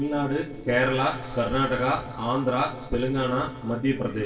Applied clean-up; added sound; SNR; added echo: neural separator model SepFormer DNS4.